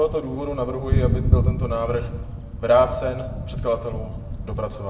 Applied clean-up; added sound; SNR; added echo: none; Thunder; 0 dB; reverberation time 0.7 s.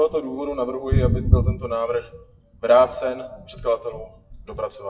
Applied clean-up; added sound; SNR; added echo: classical method WPE with log-MMSE.